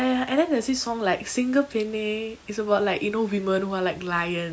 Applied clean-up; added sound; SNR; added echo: none; none; none; none.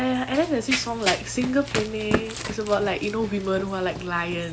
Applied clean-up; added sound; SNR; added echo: none; Run; 6 dB; none.